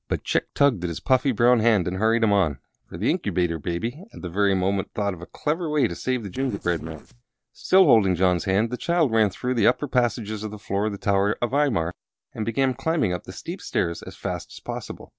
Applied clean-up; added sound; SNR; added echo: neural separator model SepFormer DNS4.